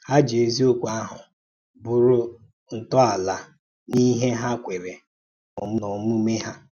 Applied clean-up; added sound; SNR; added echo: none; none; none; none.